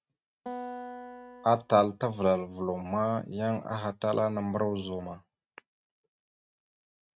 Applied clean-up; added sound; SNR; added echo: neural mask model RNNoise.